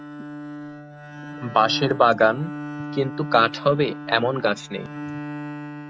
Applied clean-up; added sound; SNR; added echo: none; Bowed string instrument; 11 dB; none.